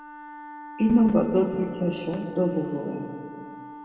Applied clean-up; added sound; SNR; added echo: none; Wind instrument, woodwind instrument; 15 dB; reverberation time 2.2 s.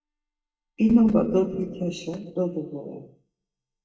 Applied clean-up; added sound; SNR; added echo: neural mask model DeepFilterNet 3.